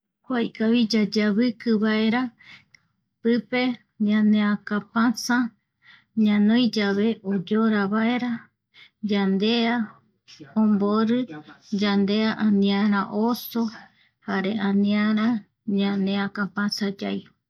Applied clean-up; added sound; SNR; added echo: none; none; none; none.